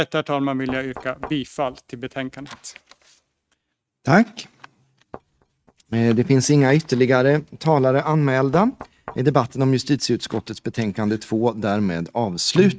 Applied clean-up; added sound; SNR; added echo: neural mask model RNNoise.